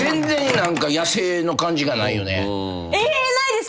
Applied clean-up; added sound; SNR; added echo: none; Microwave oven; 14 dB; none.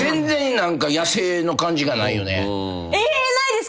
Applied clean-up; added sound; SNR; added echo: none; none; none; none.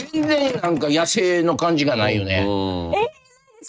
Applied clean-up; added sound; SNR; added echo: neural mask model RNNoise.